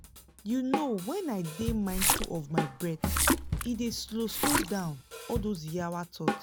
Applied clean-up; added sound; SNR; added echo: none; Drum kit + Splash, splatter; -1 dB; none.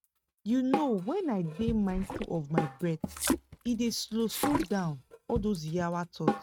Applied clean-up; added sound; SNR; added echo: neural mask model RNNoise.